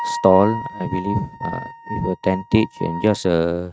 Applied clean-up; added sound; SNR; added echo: neural mask model RNNoise.